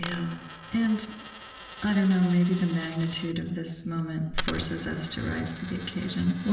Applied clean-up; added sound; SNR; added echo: none; Coin (dropping); 11 dB; reverberation time 0.8 s.